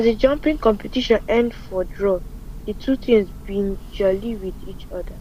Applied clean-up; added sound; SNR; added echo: none; Church bell; 12 dB; none.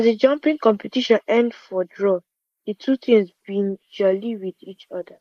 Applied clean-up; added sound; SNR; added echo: neural mask model Resemble Enhance denoiser.